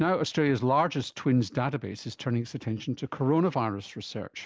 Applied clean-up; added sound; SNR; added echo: none; none; none; none.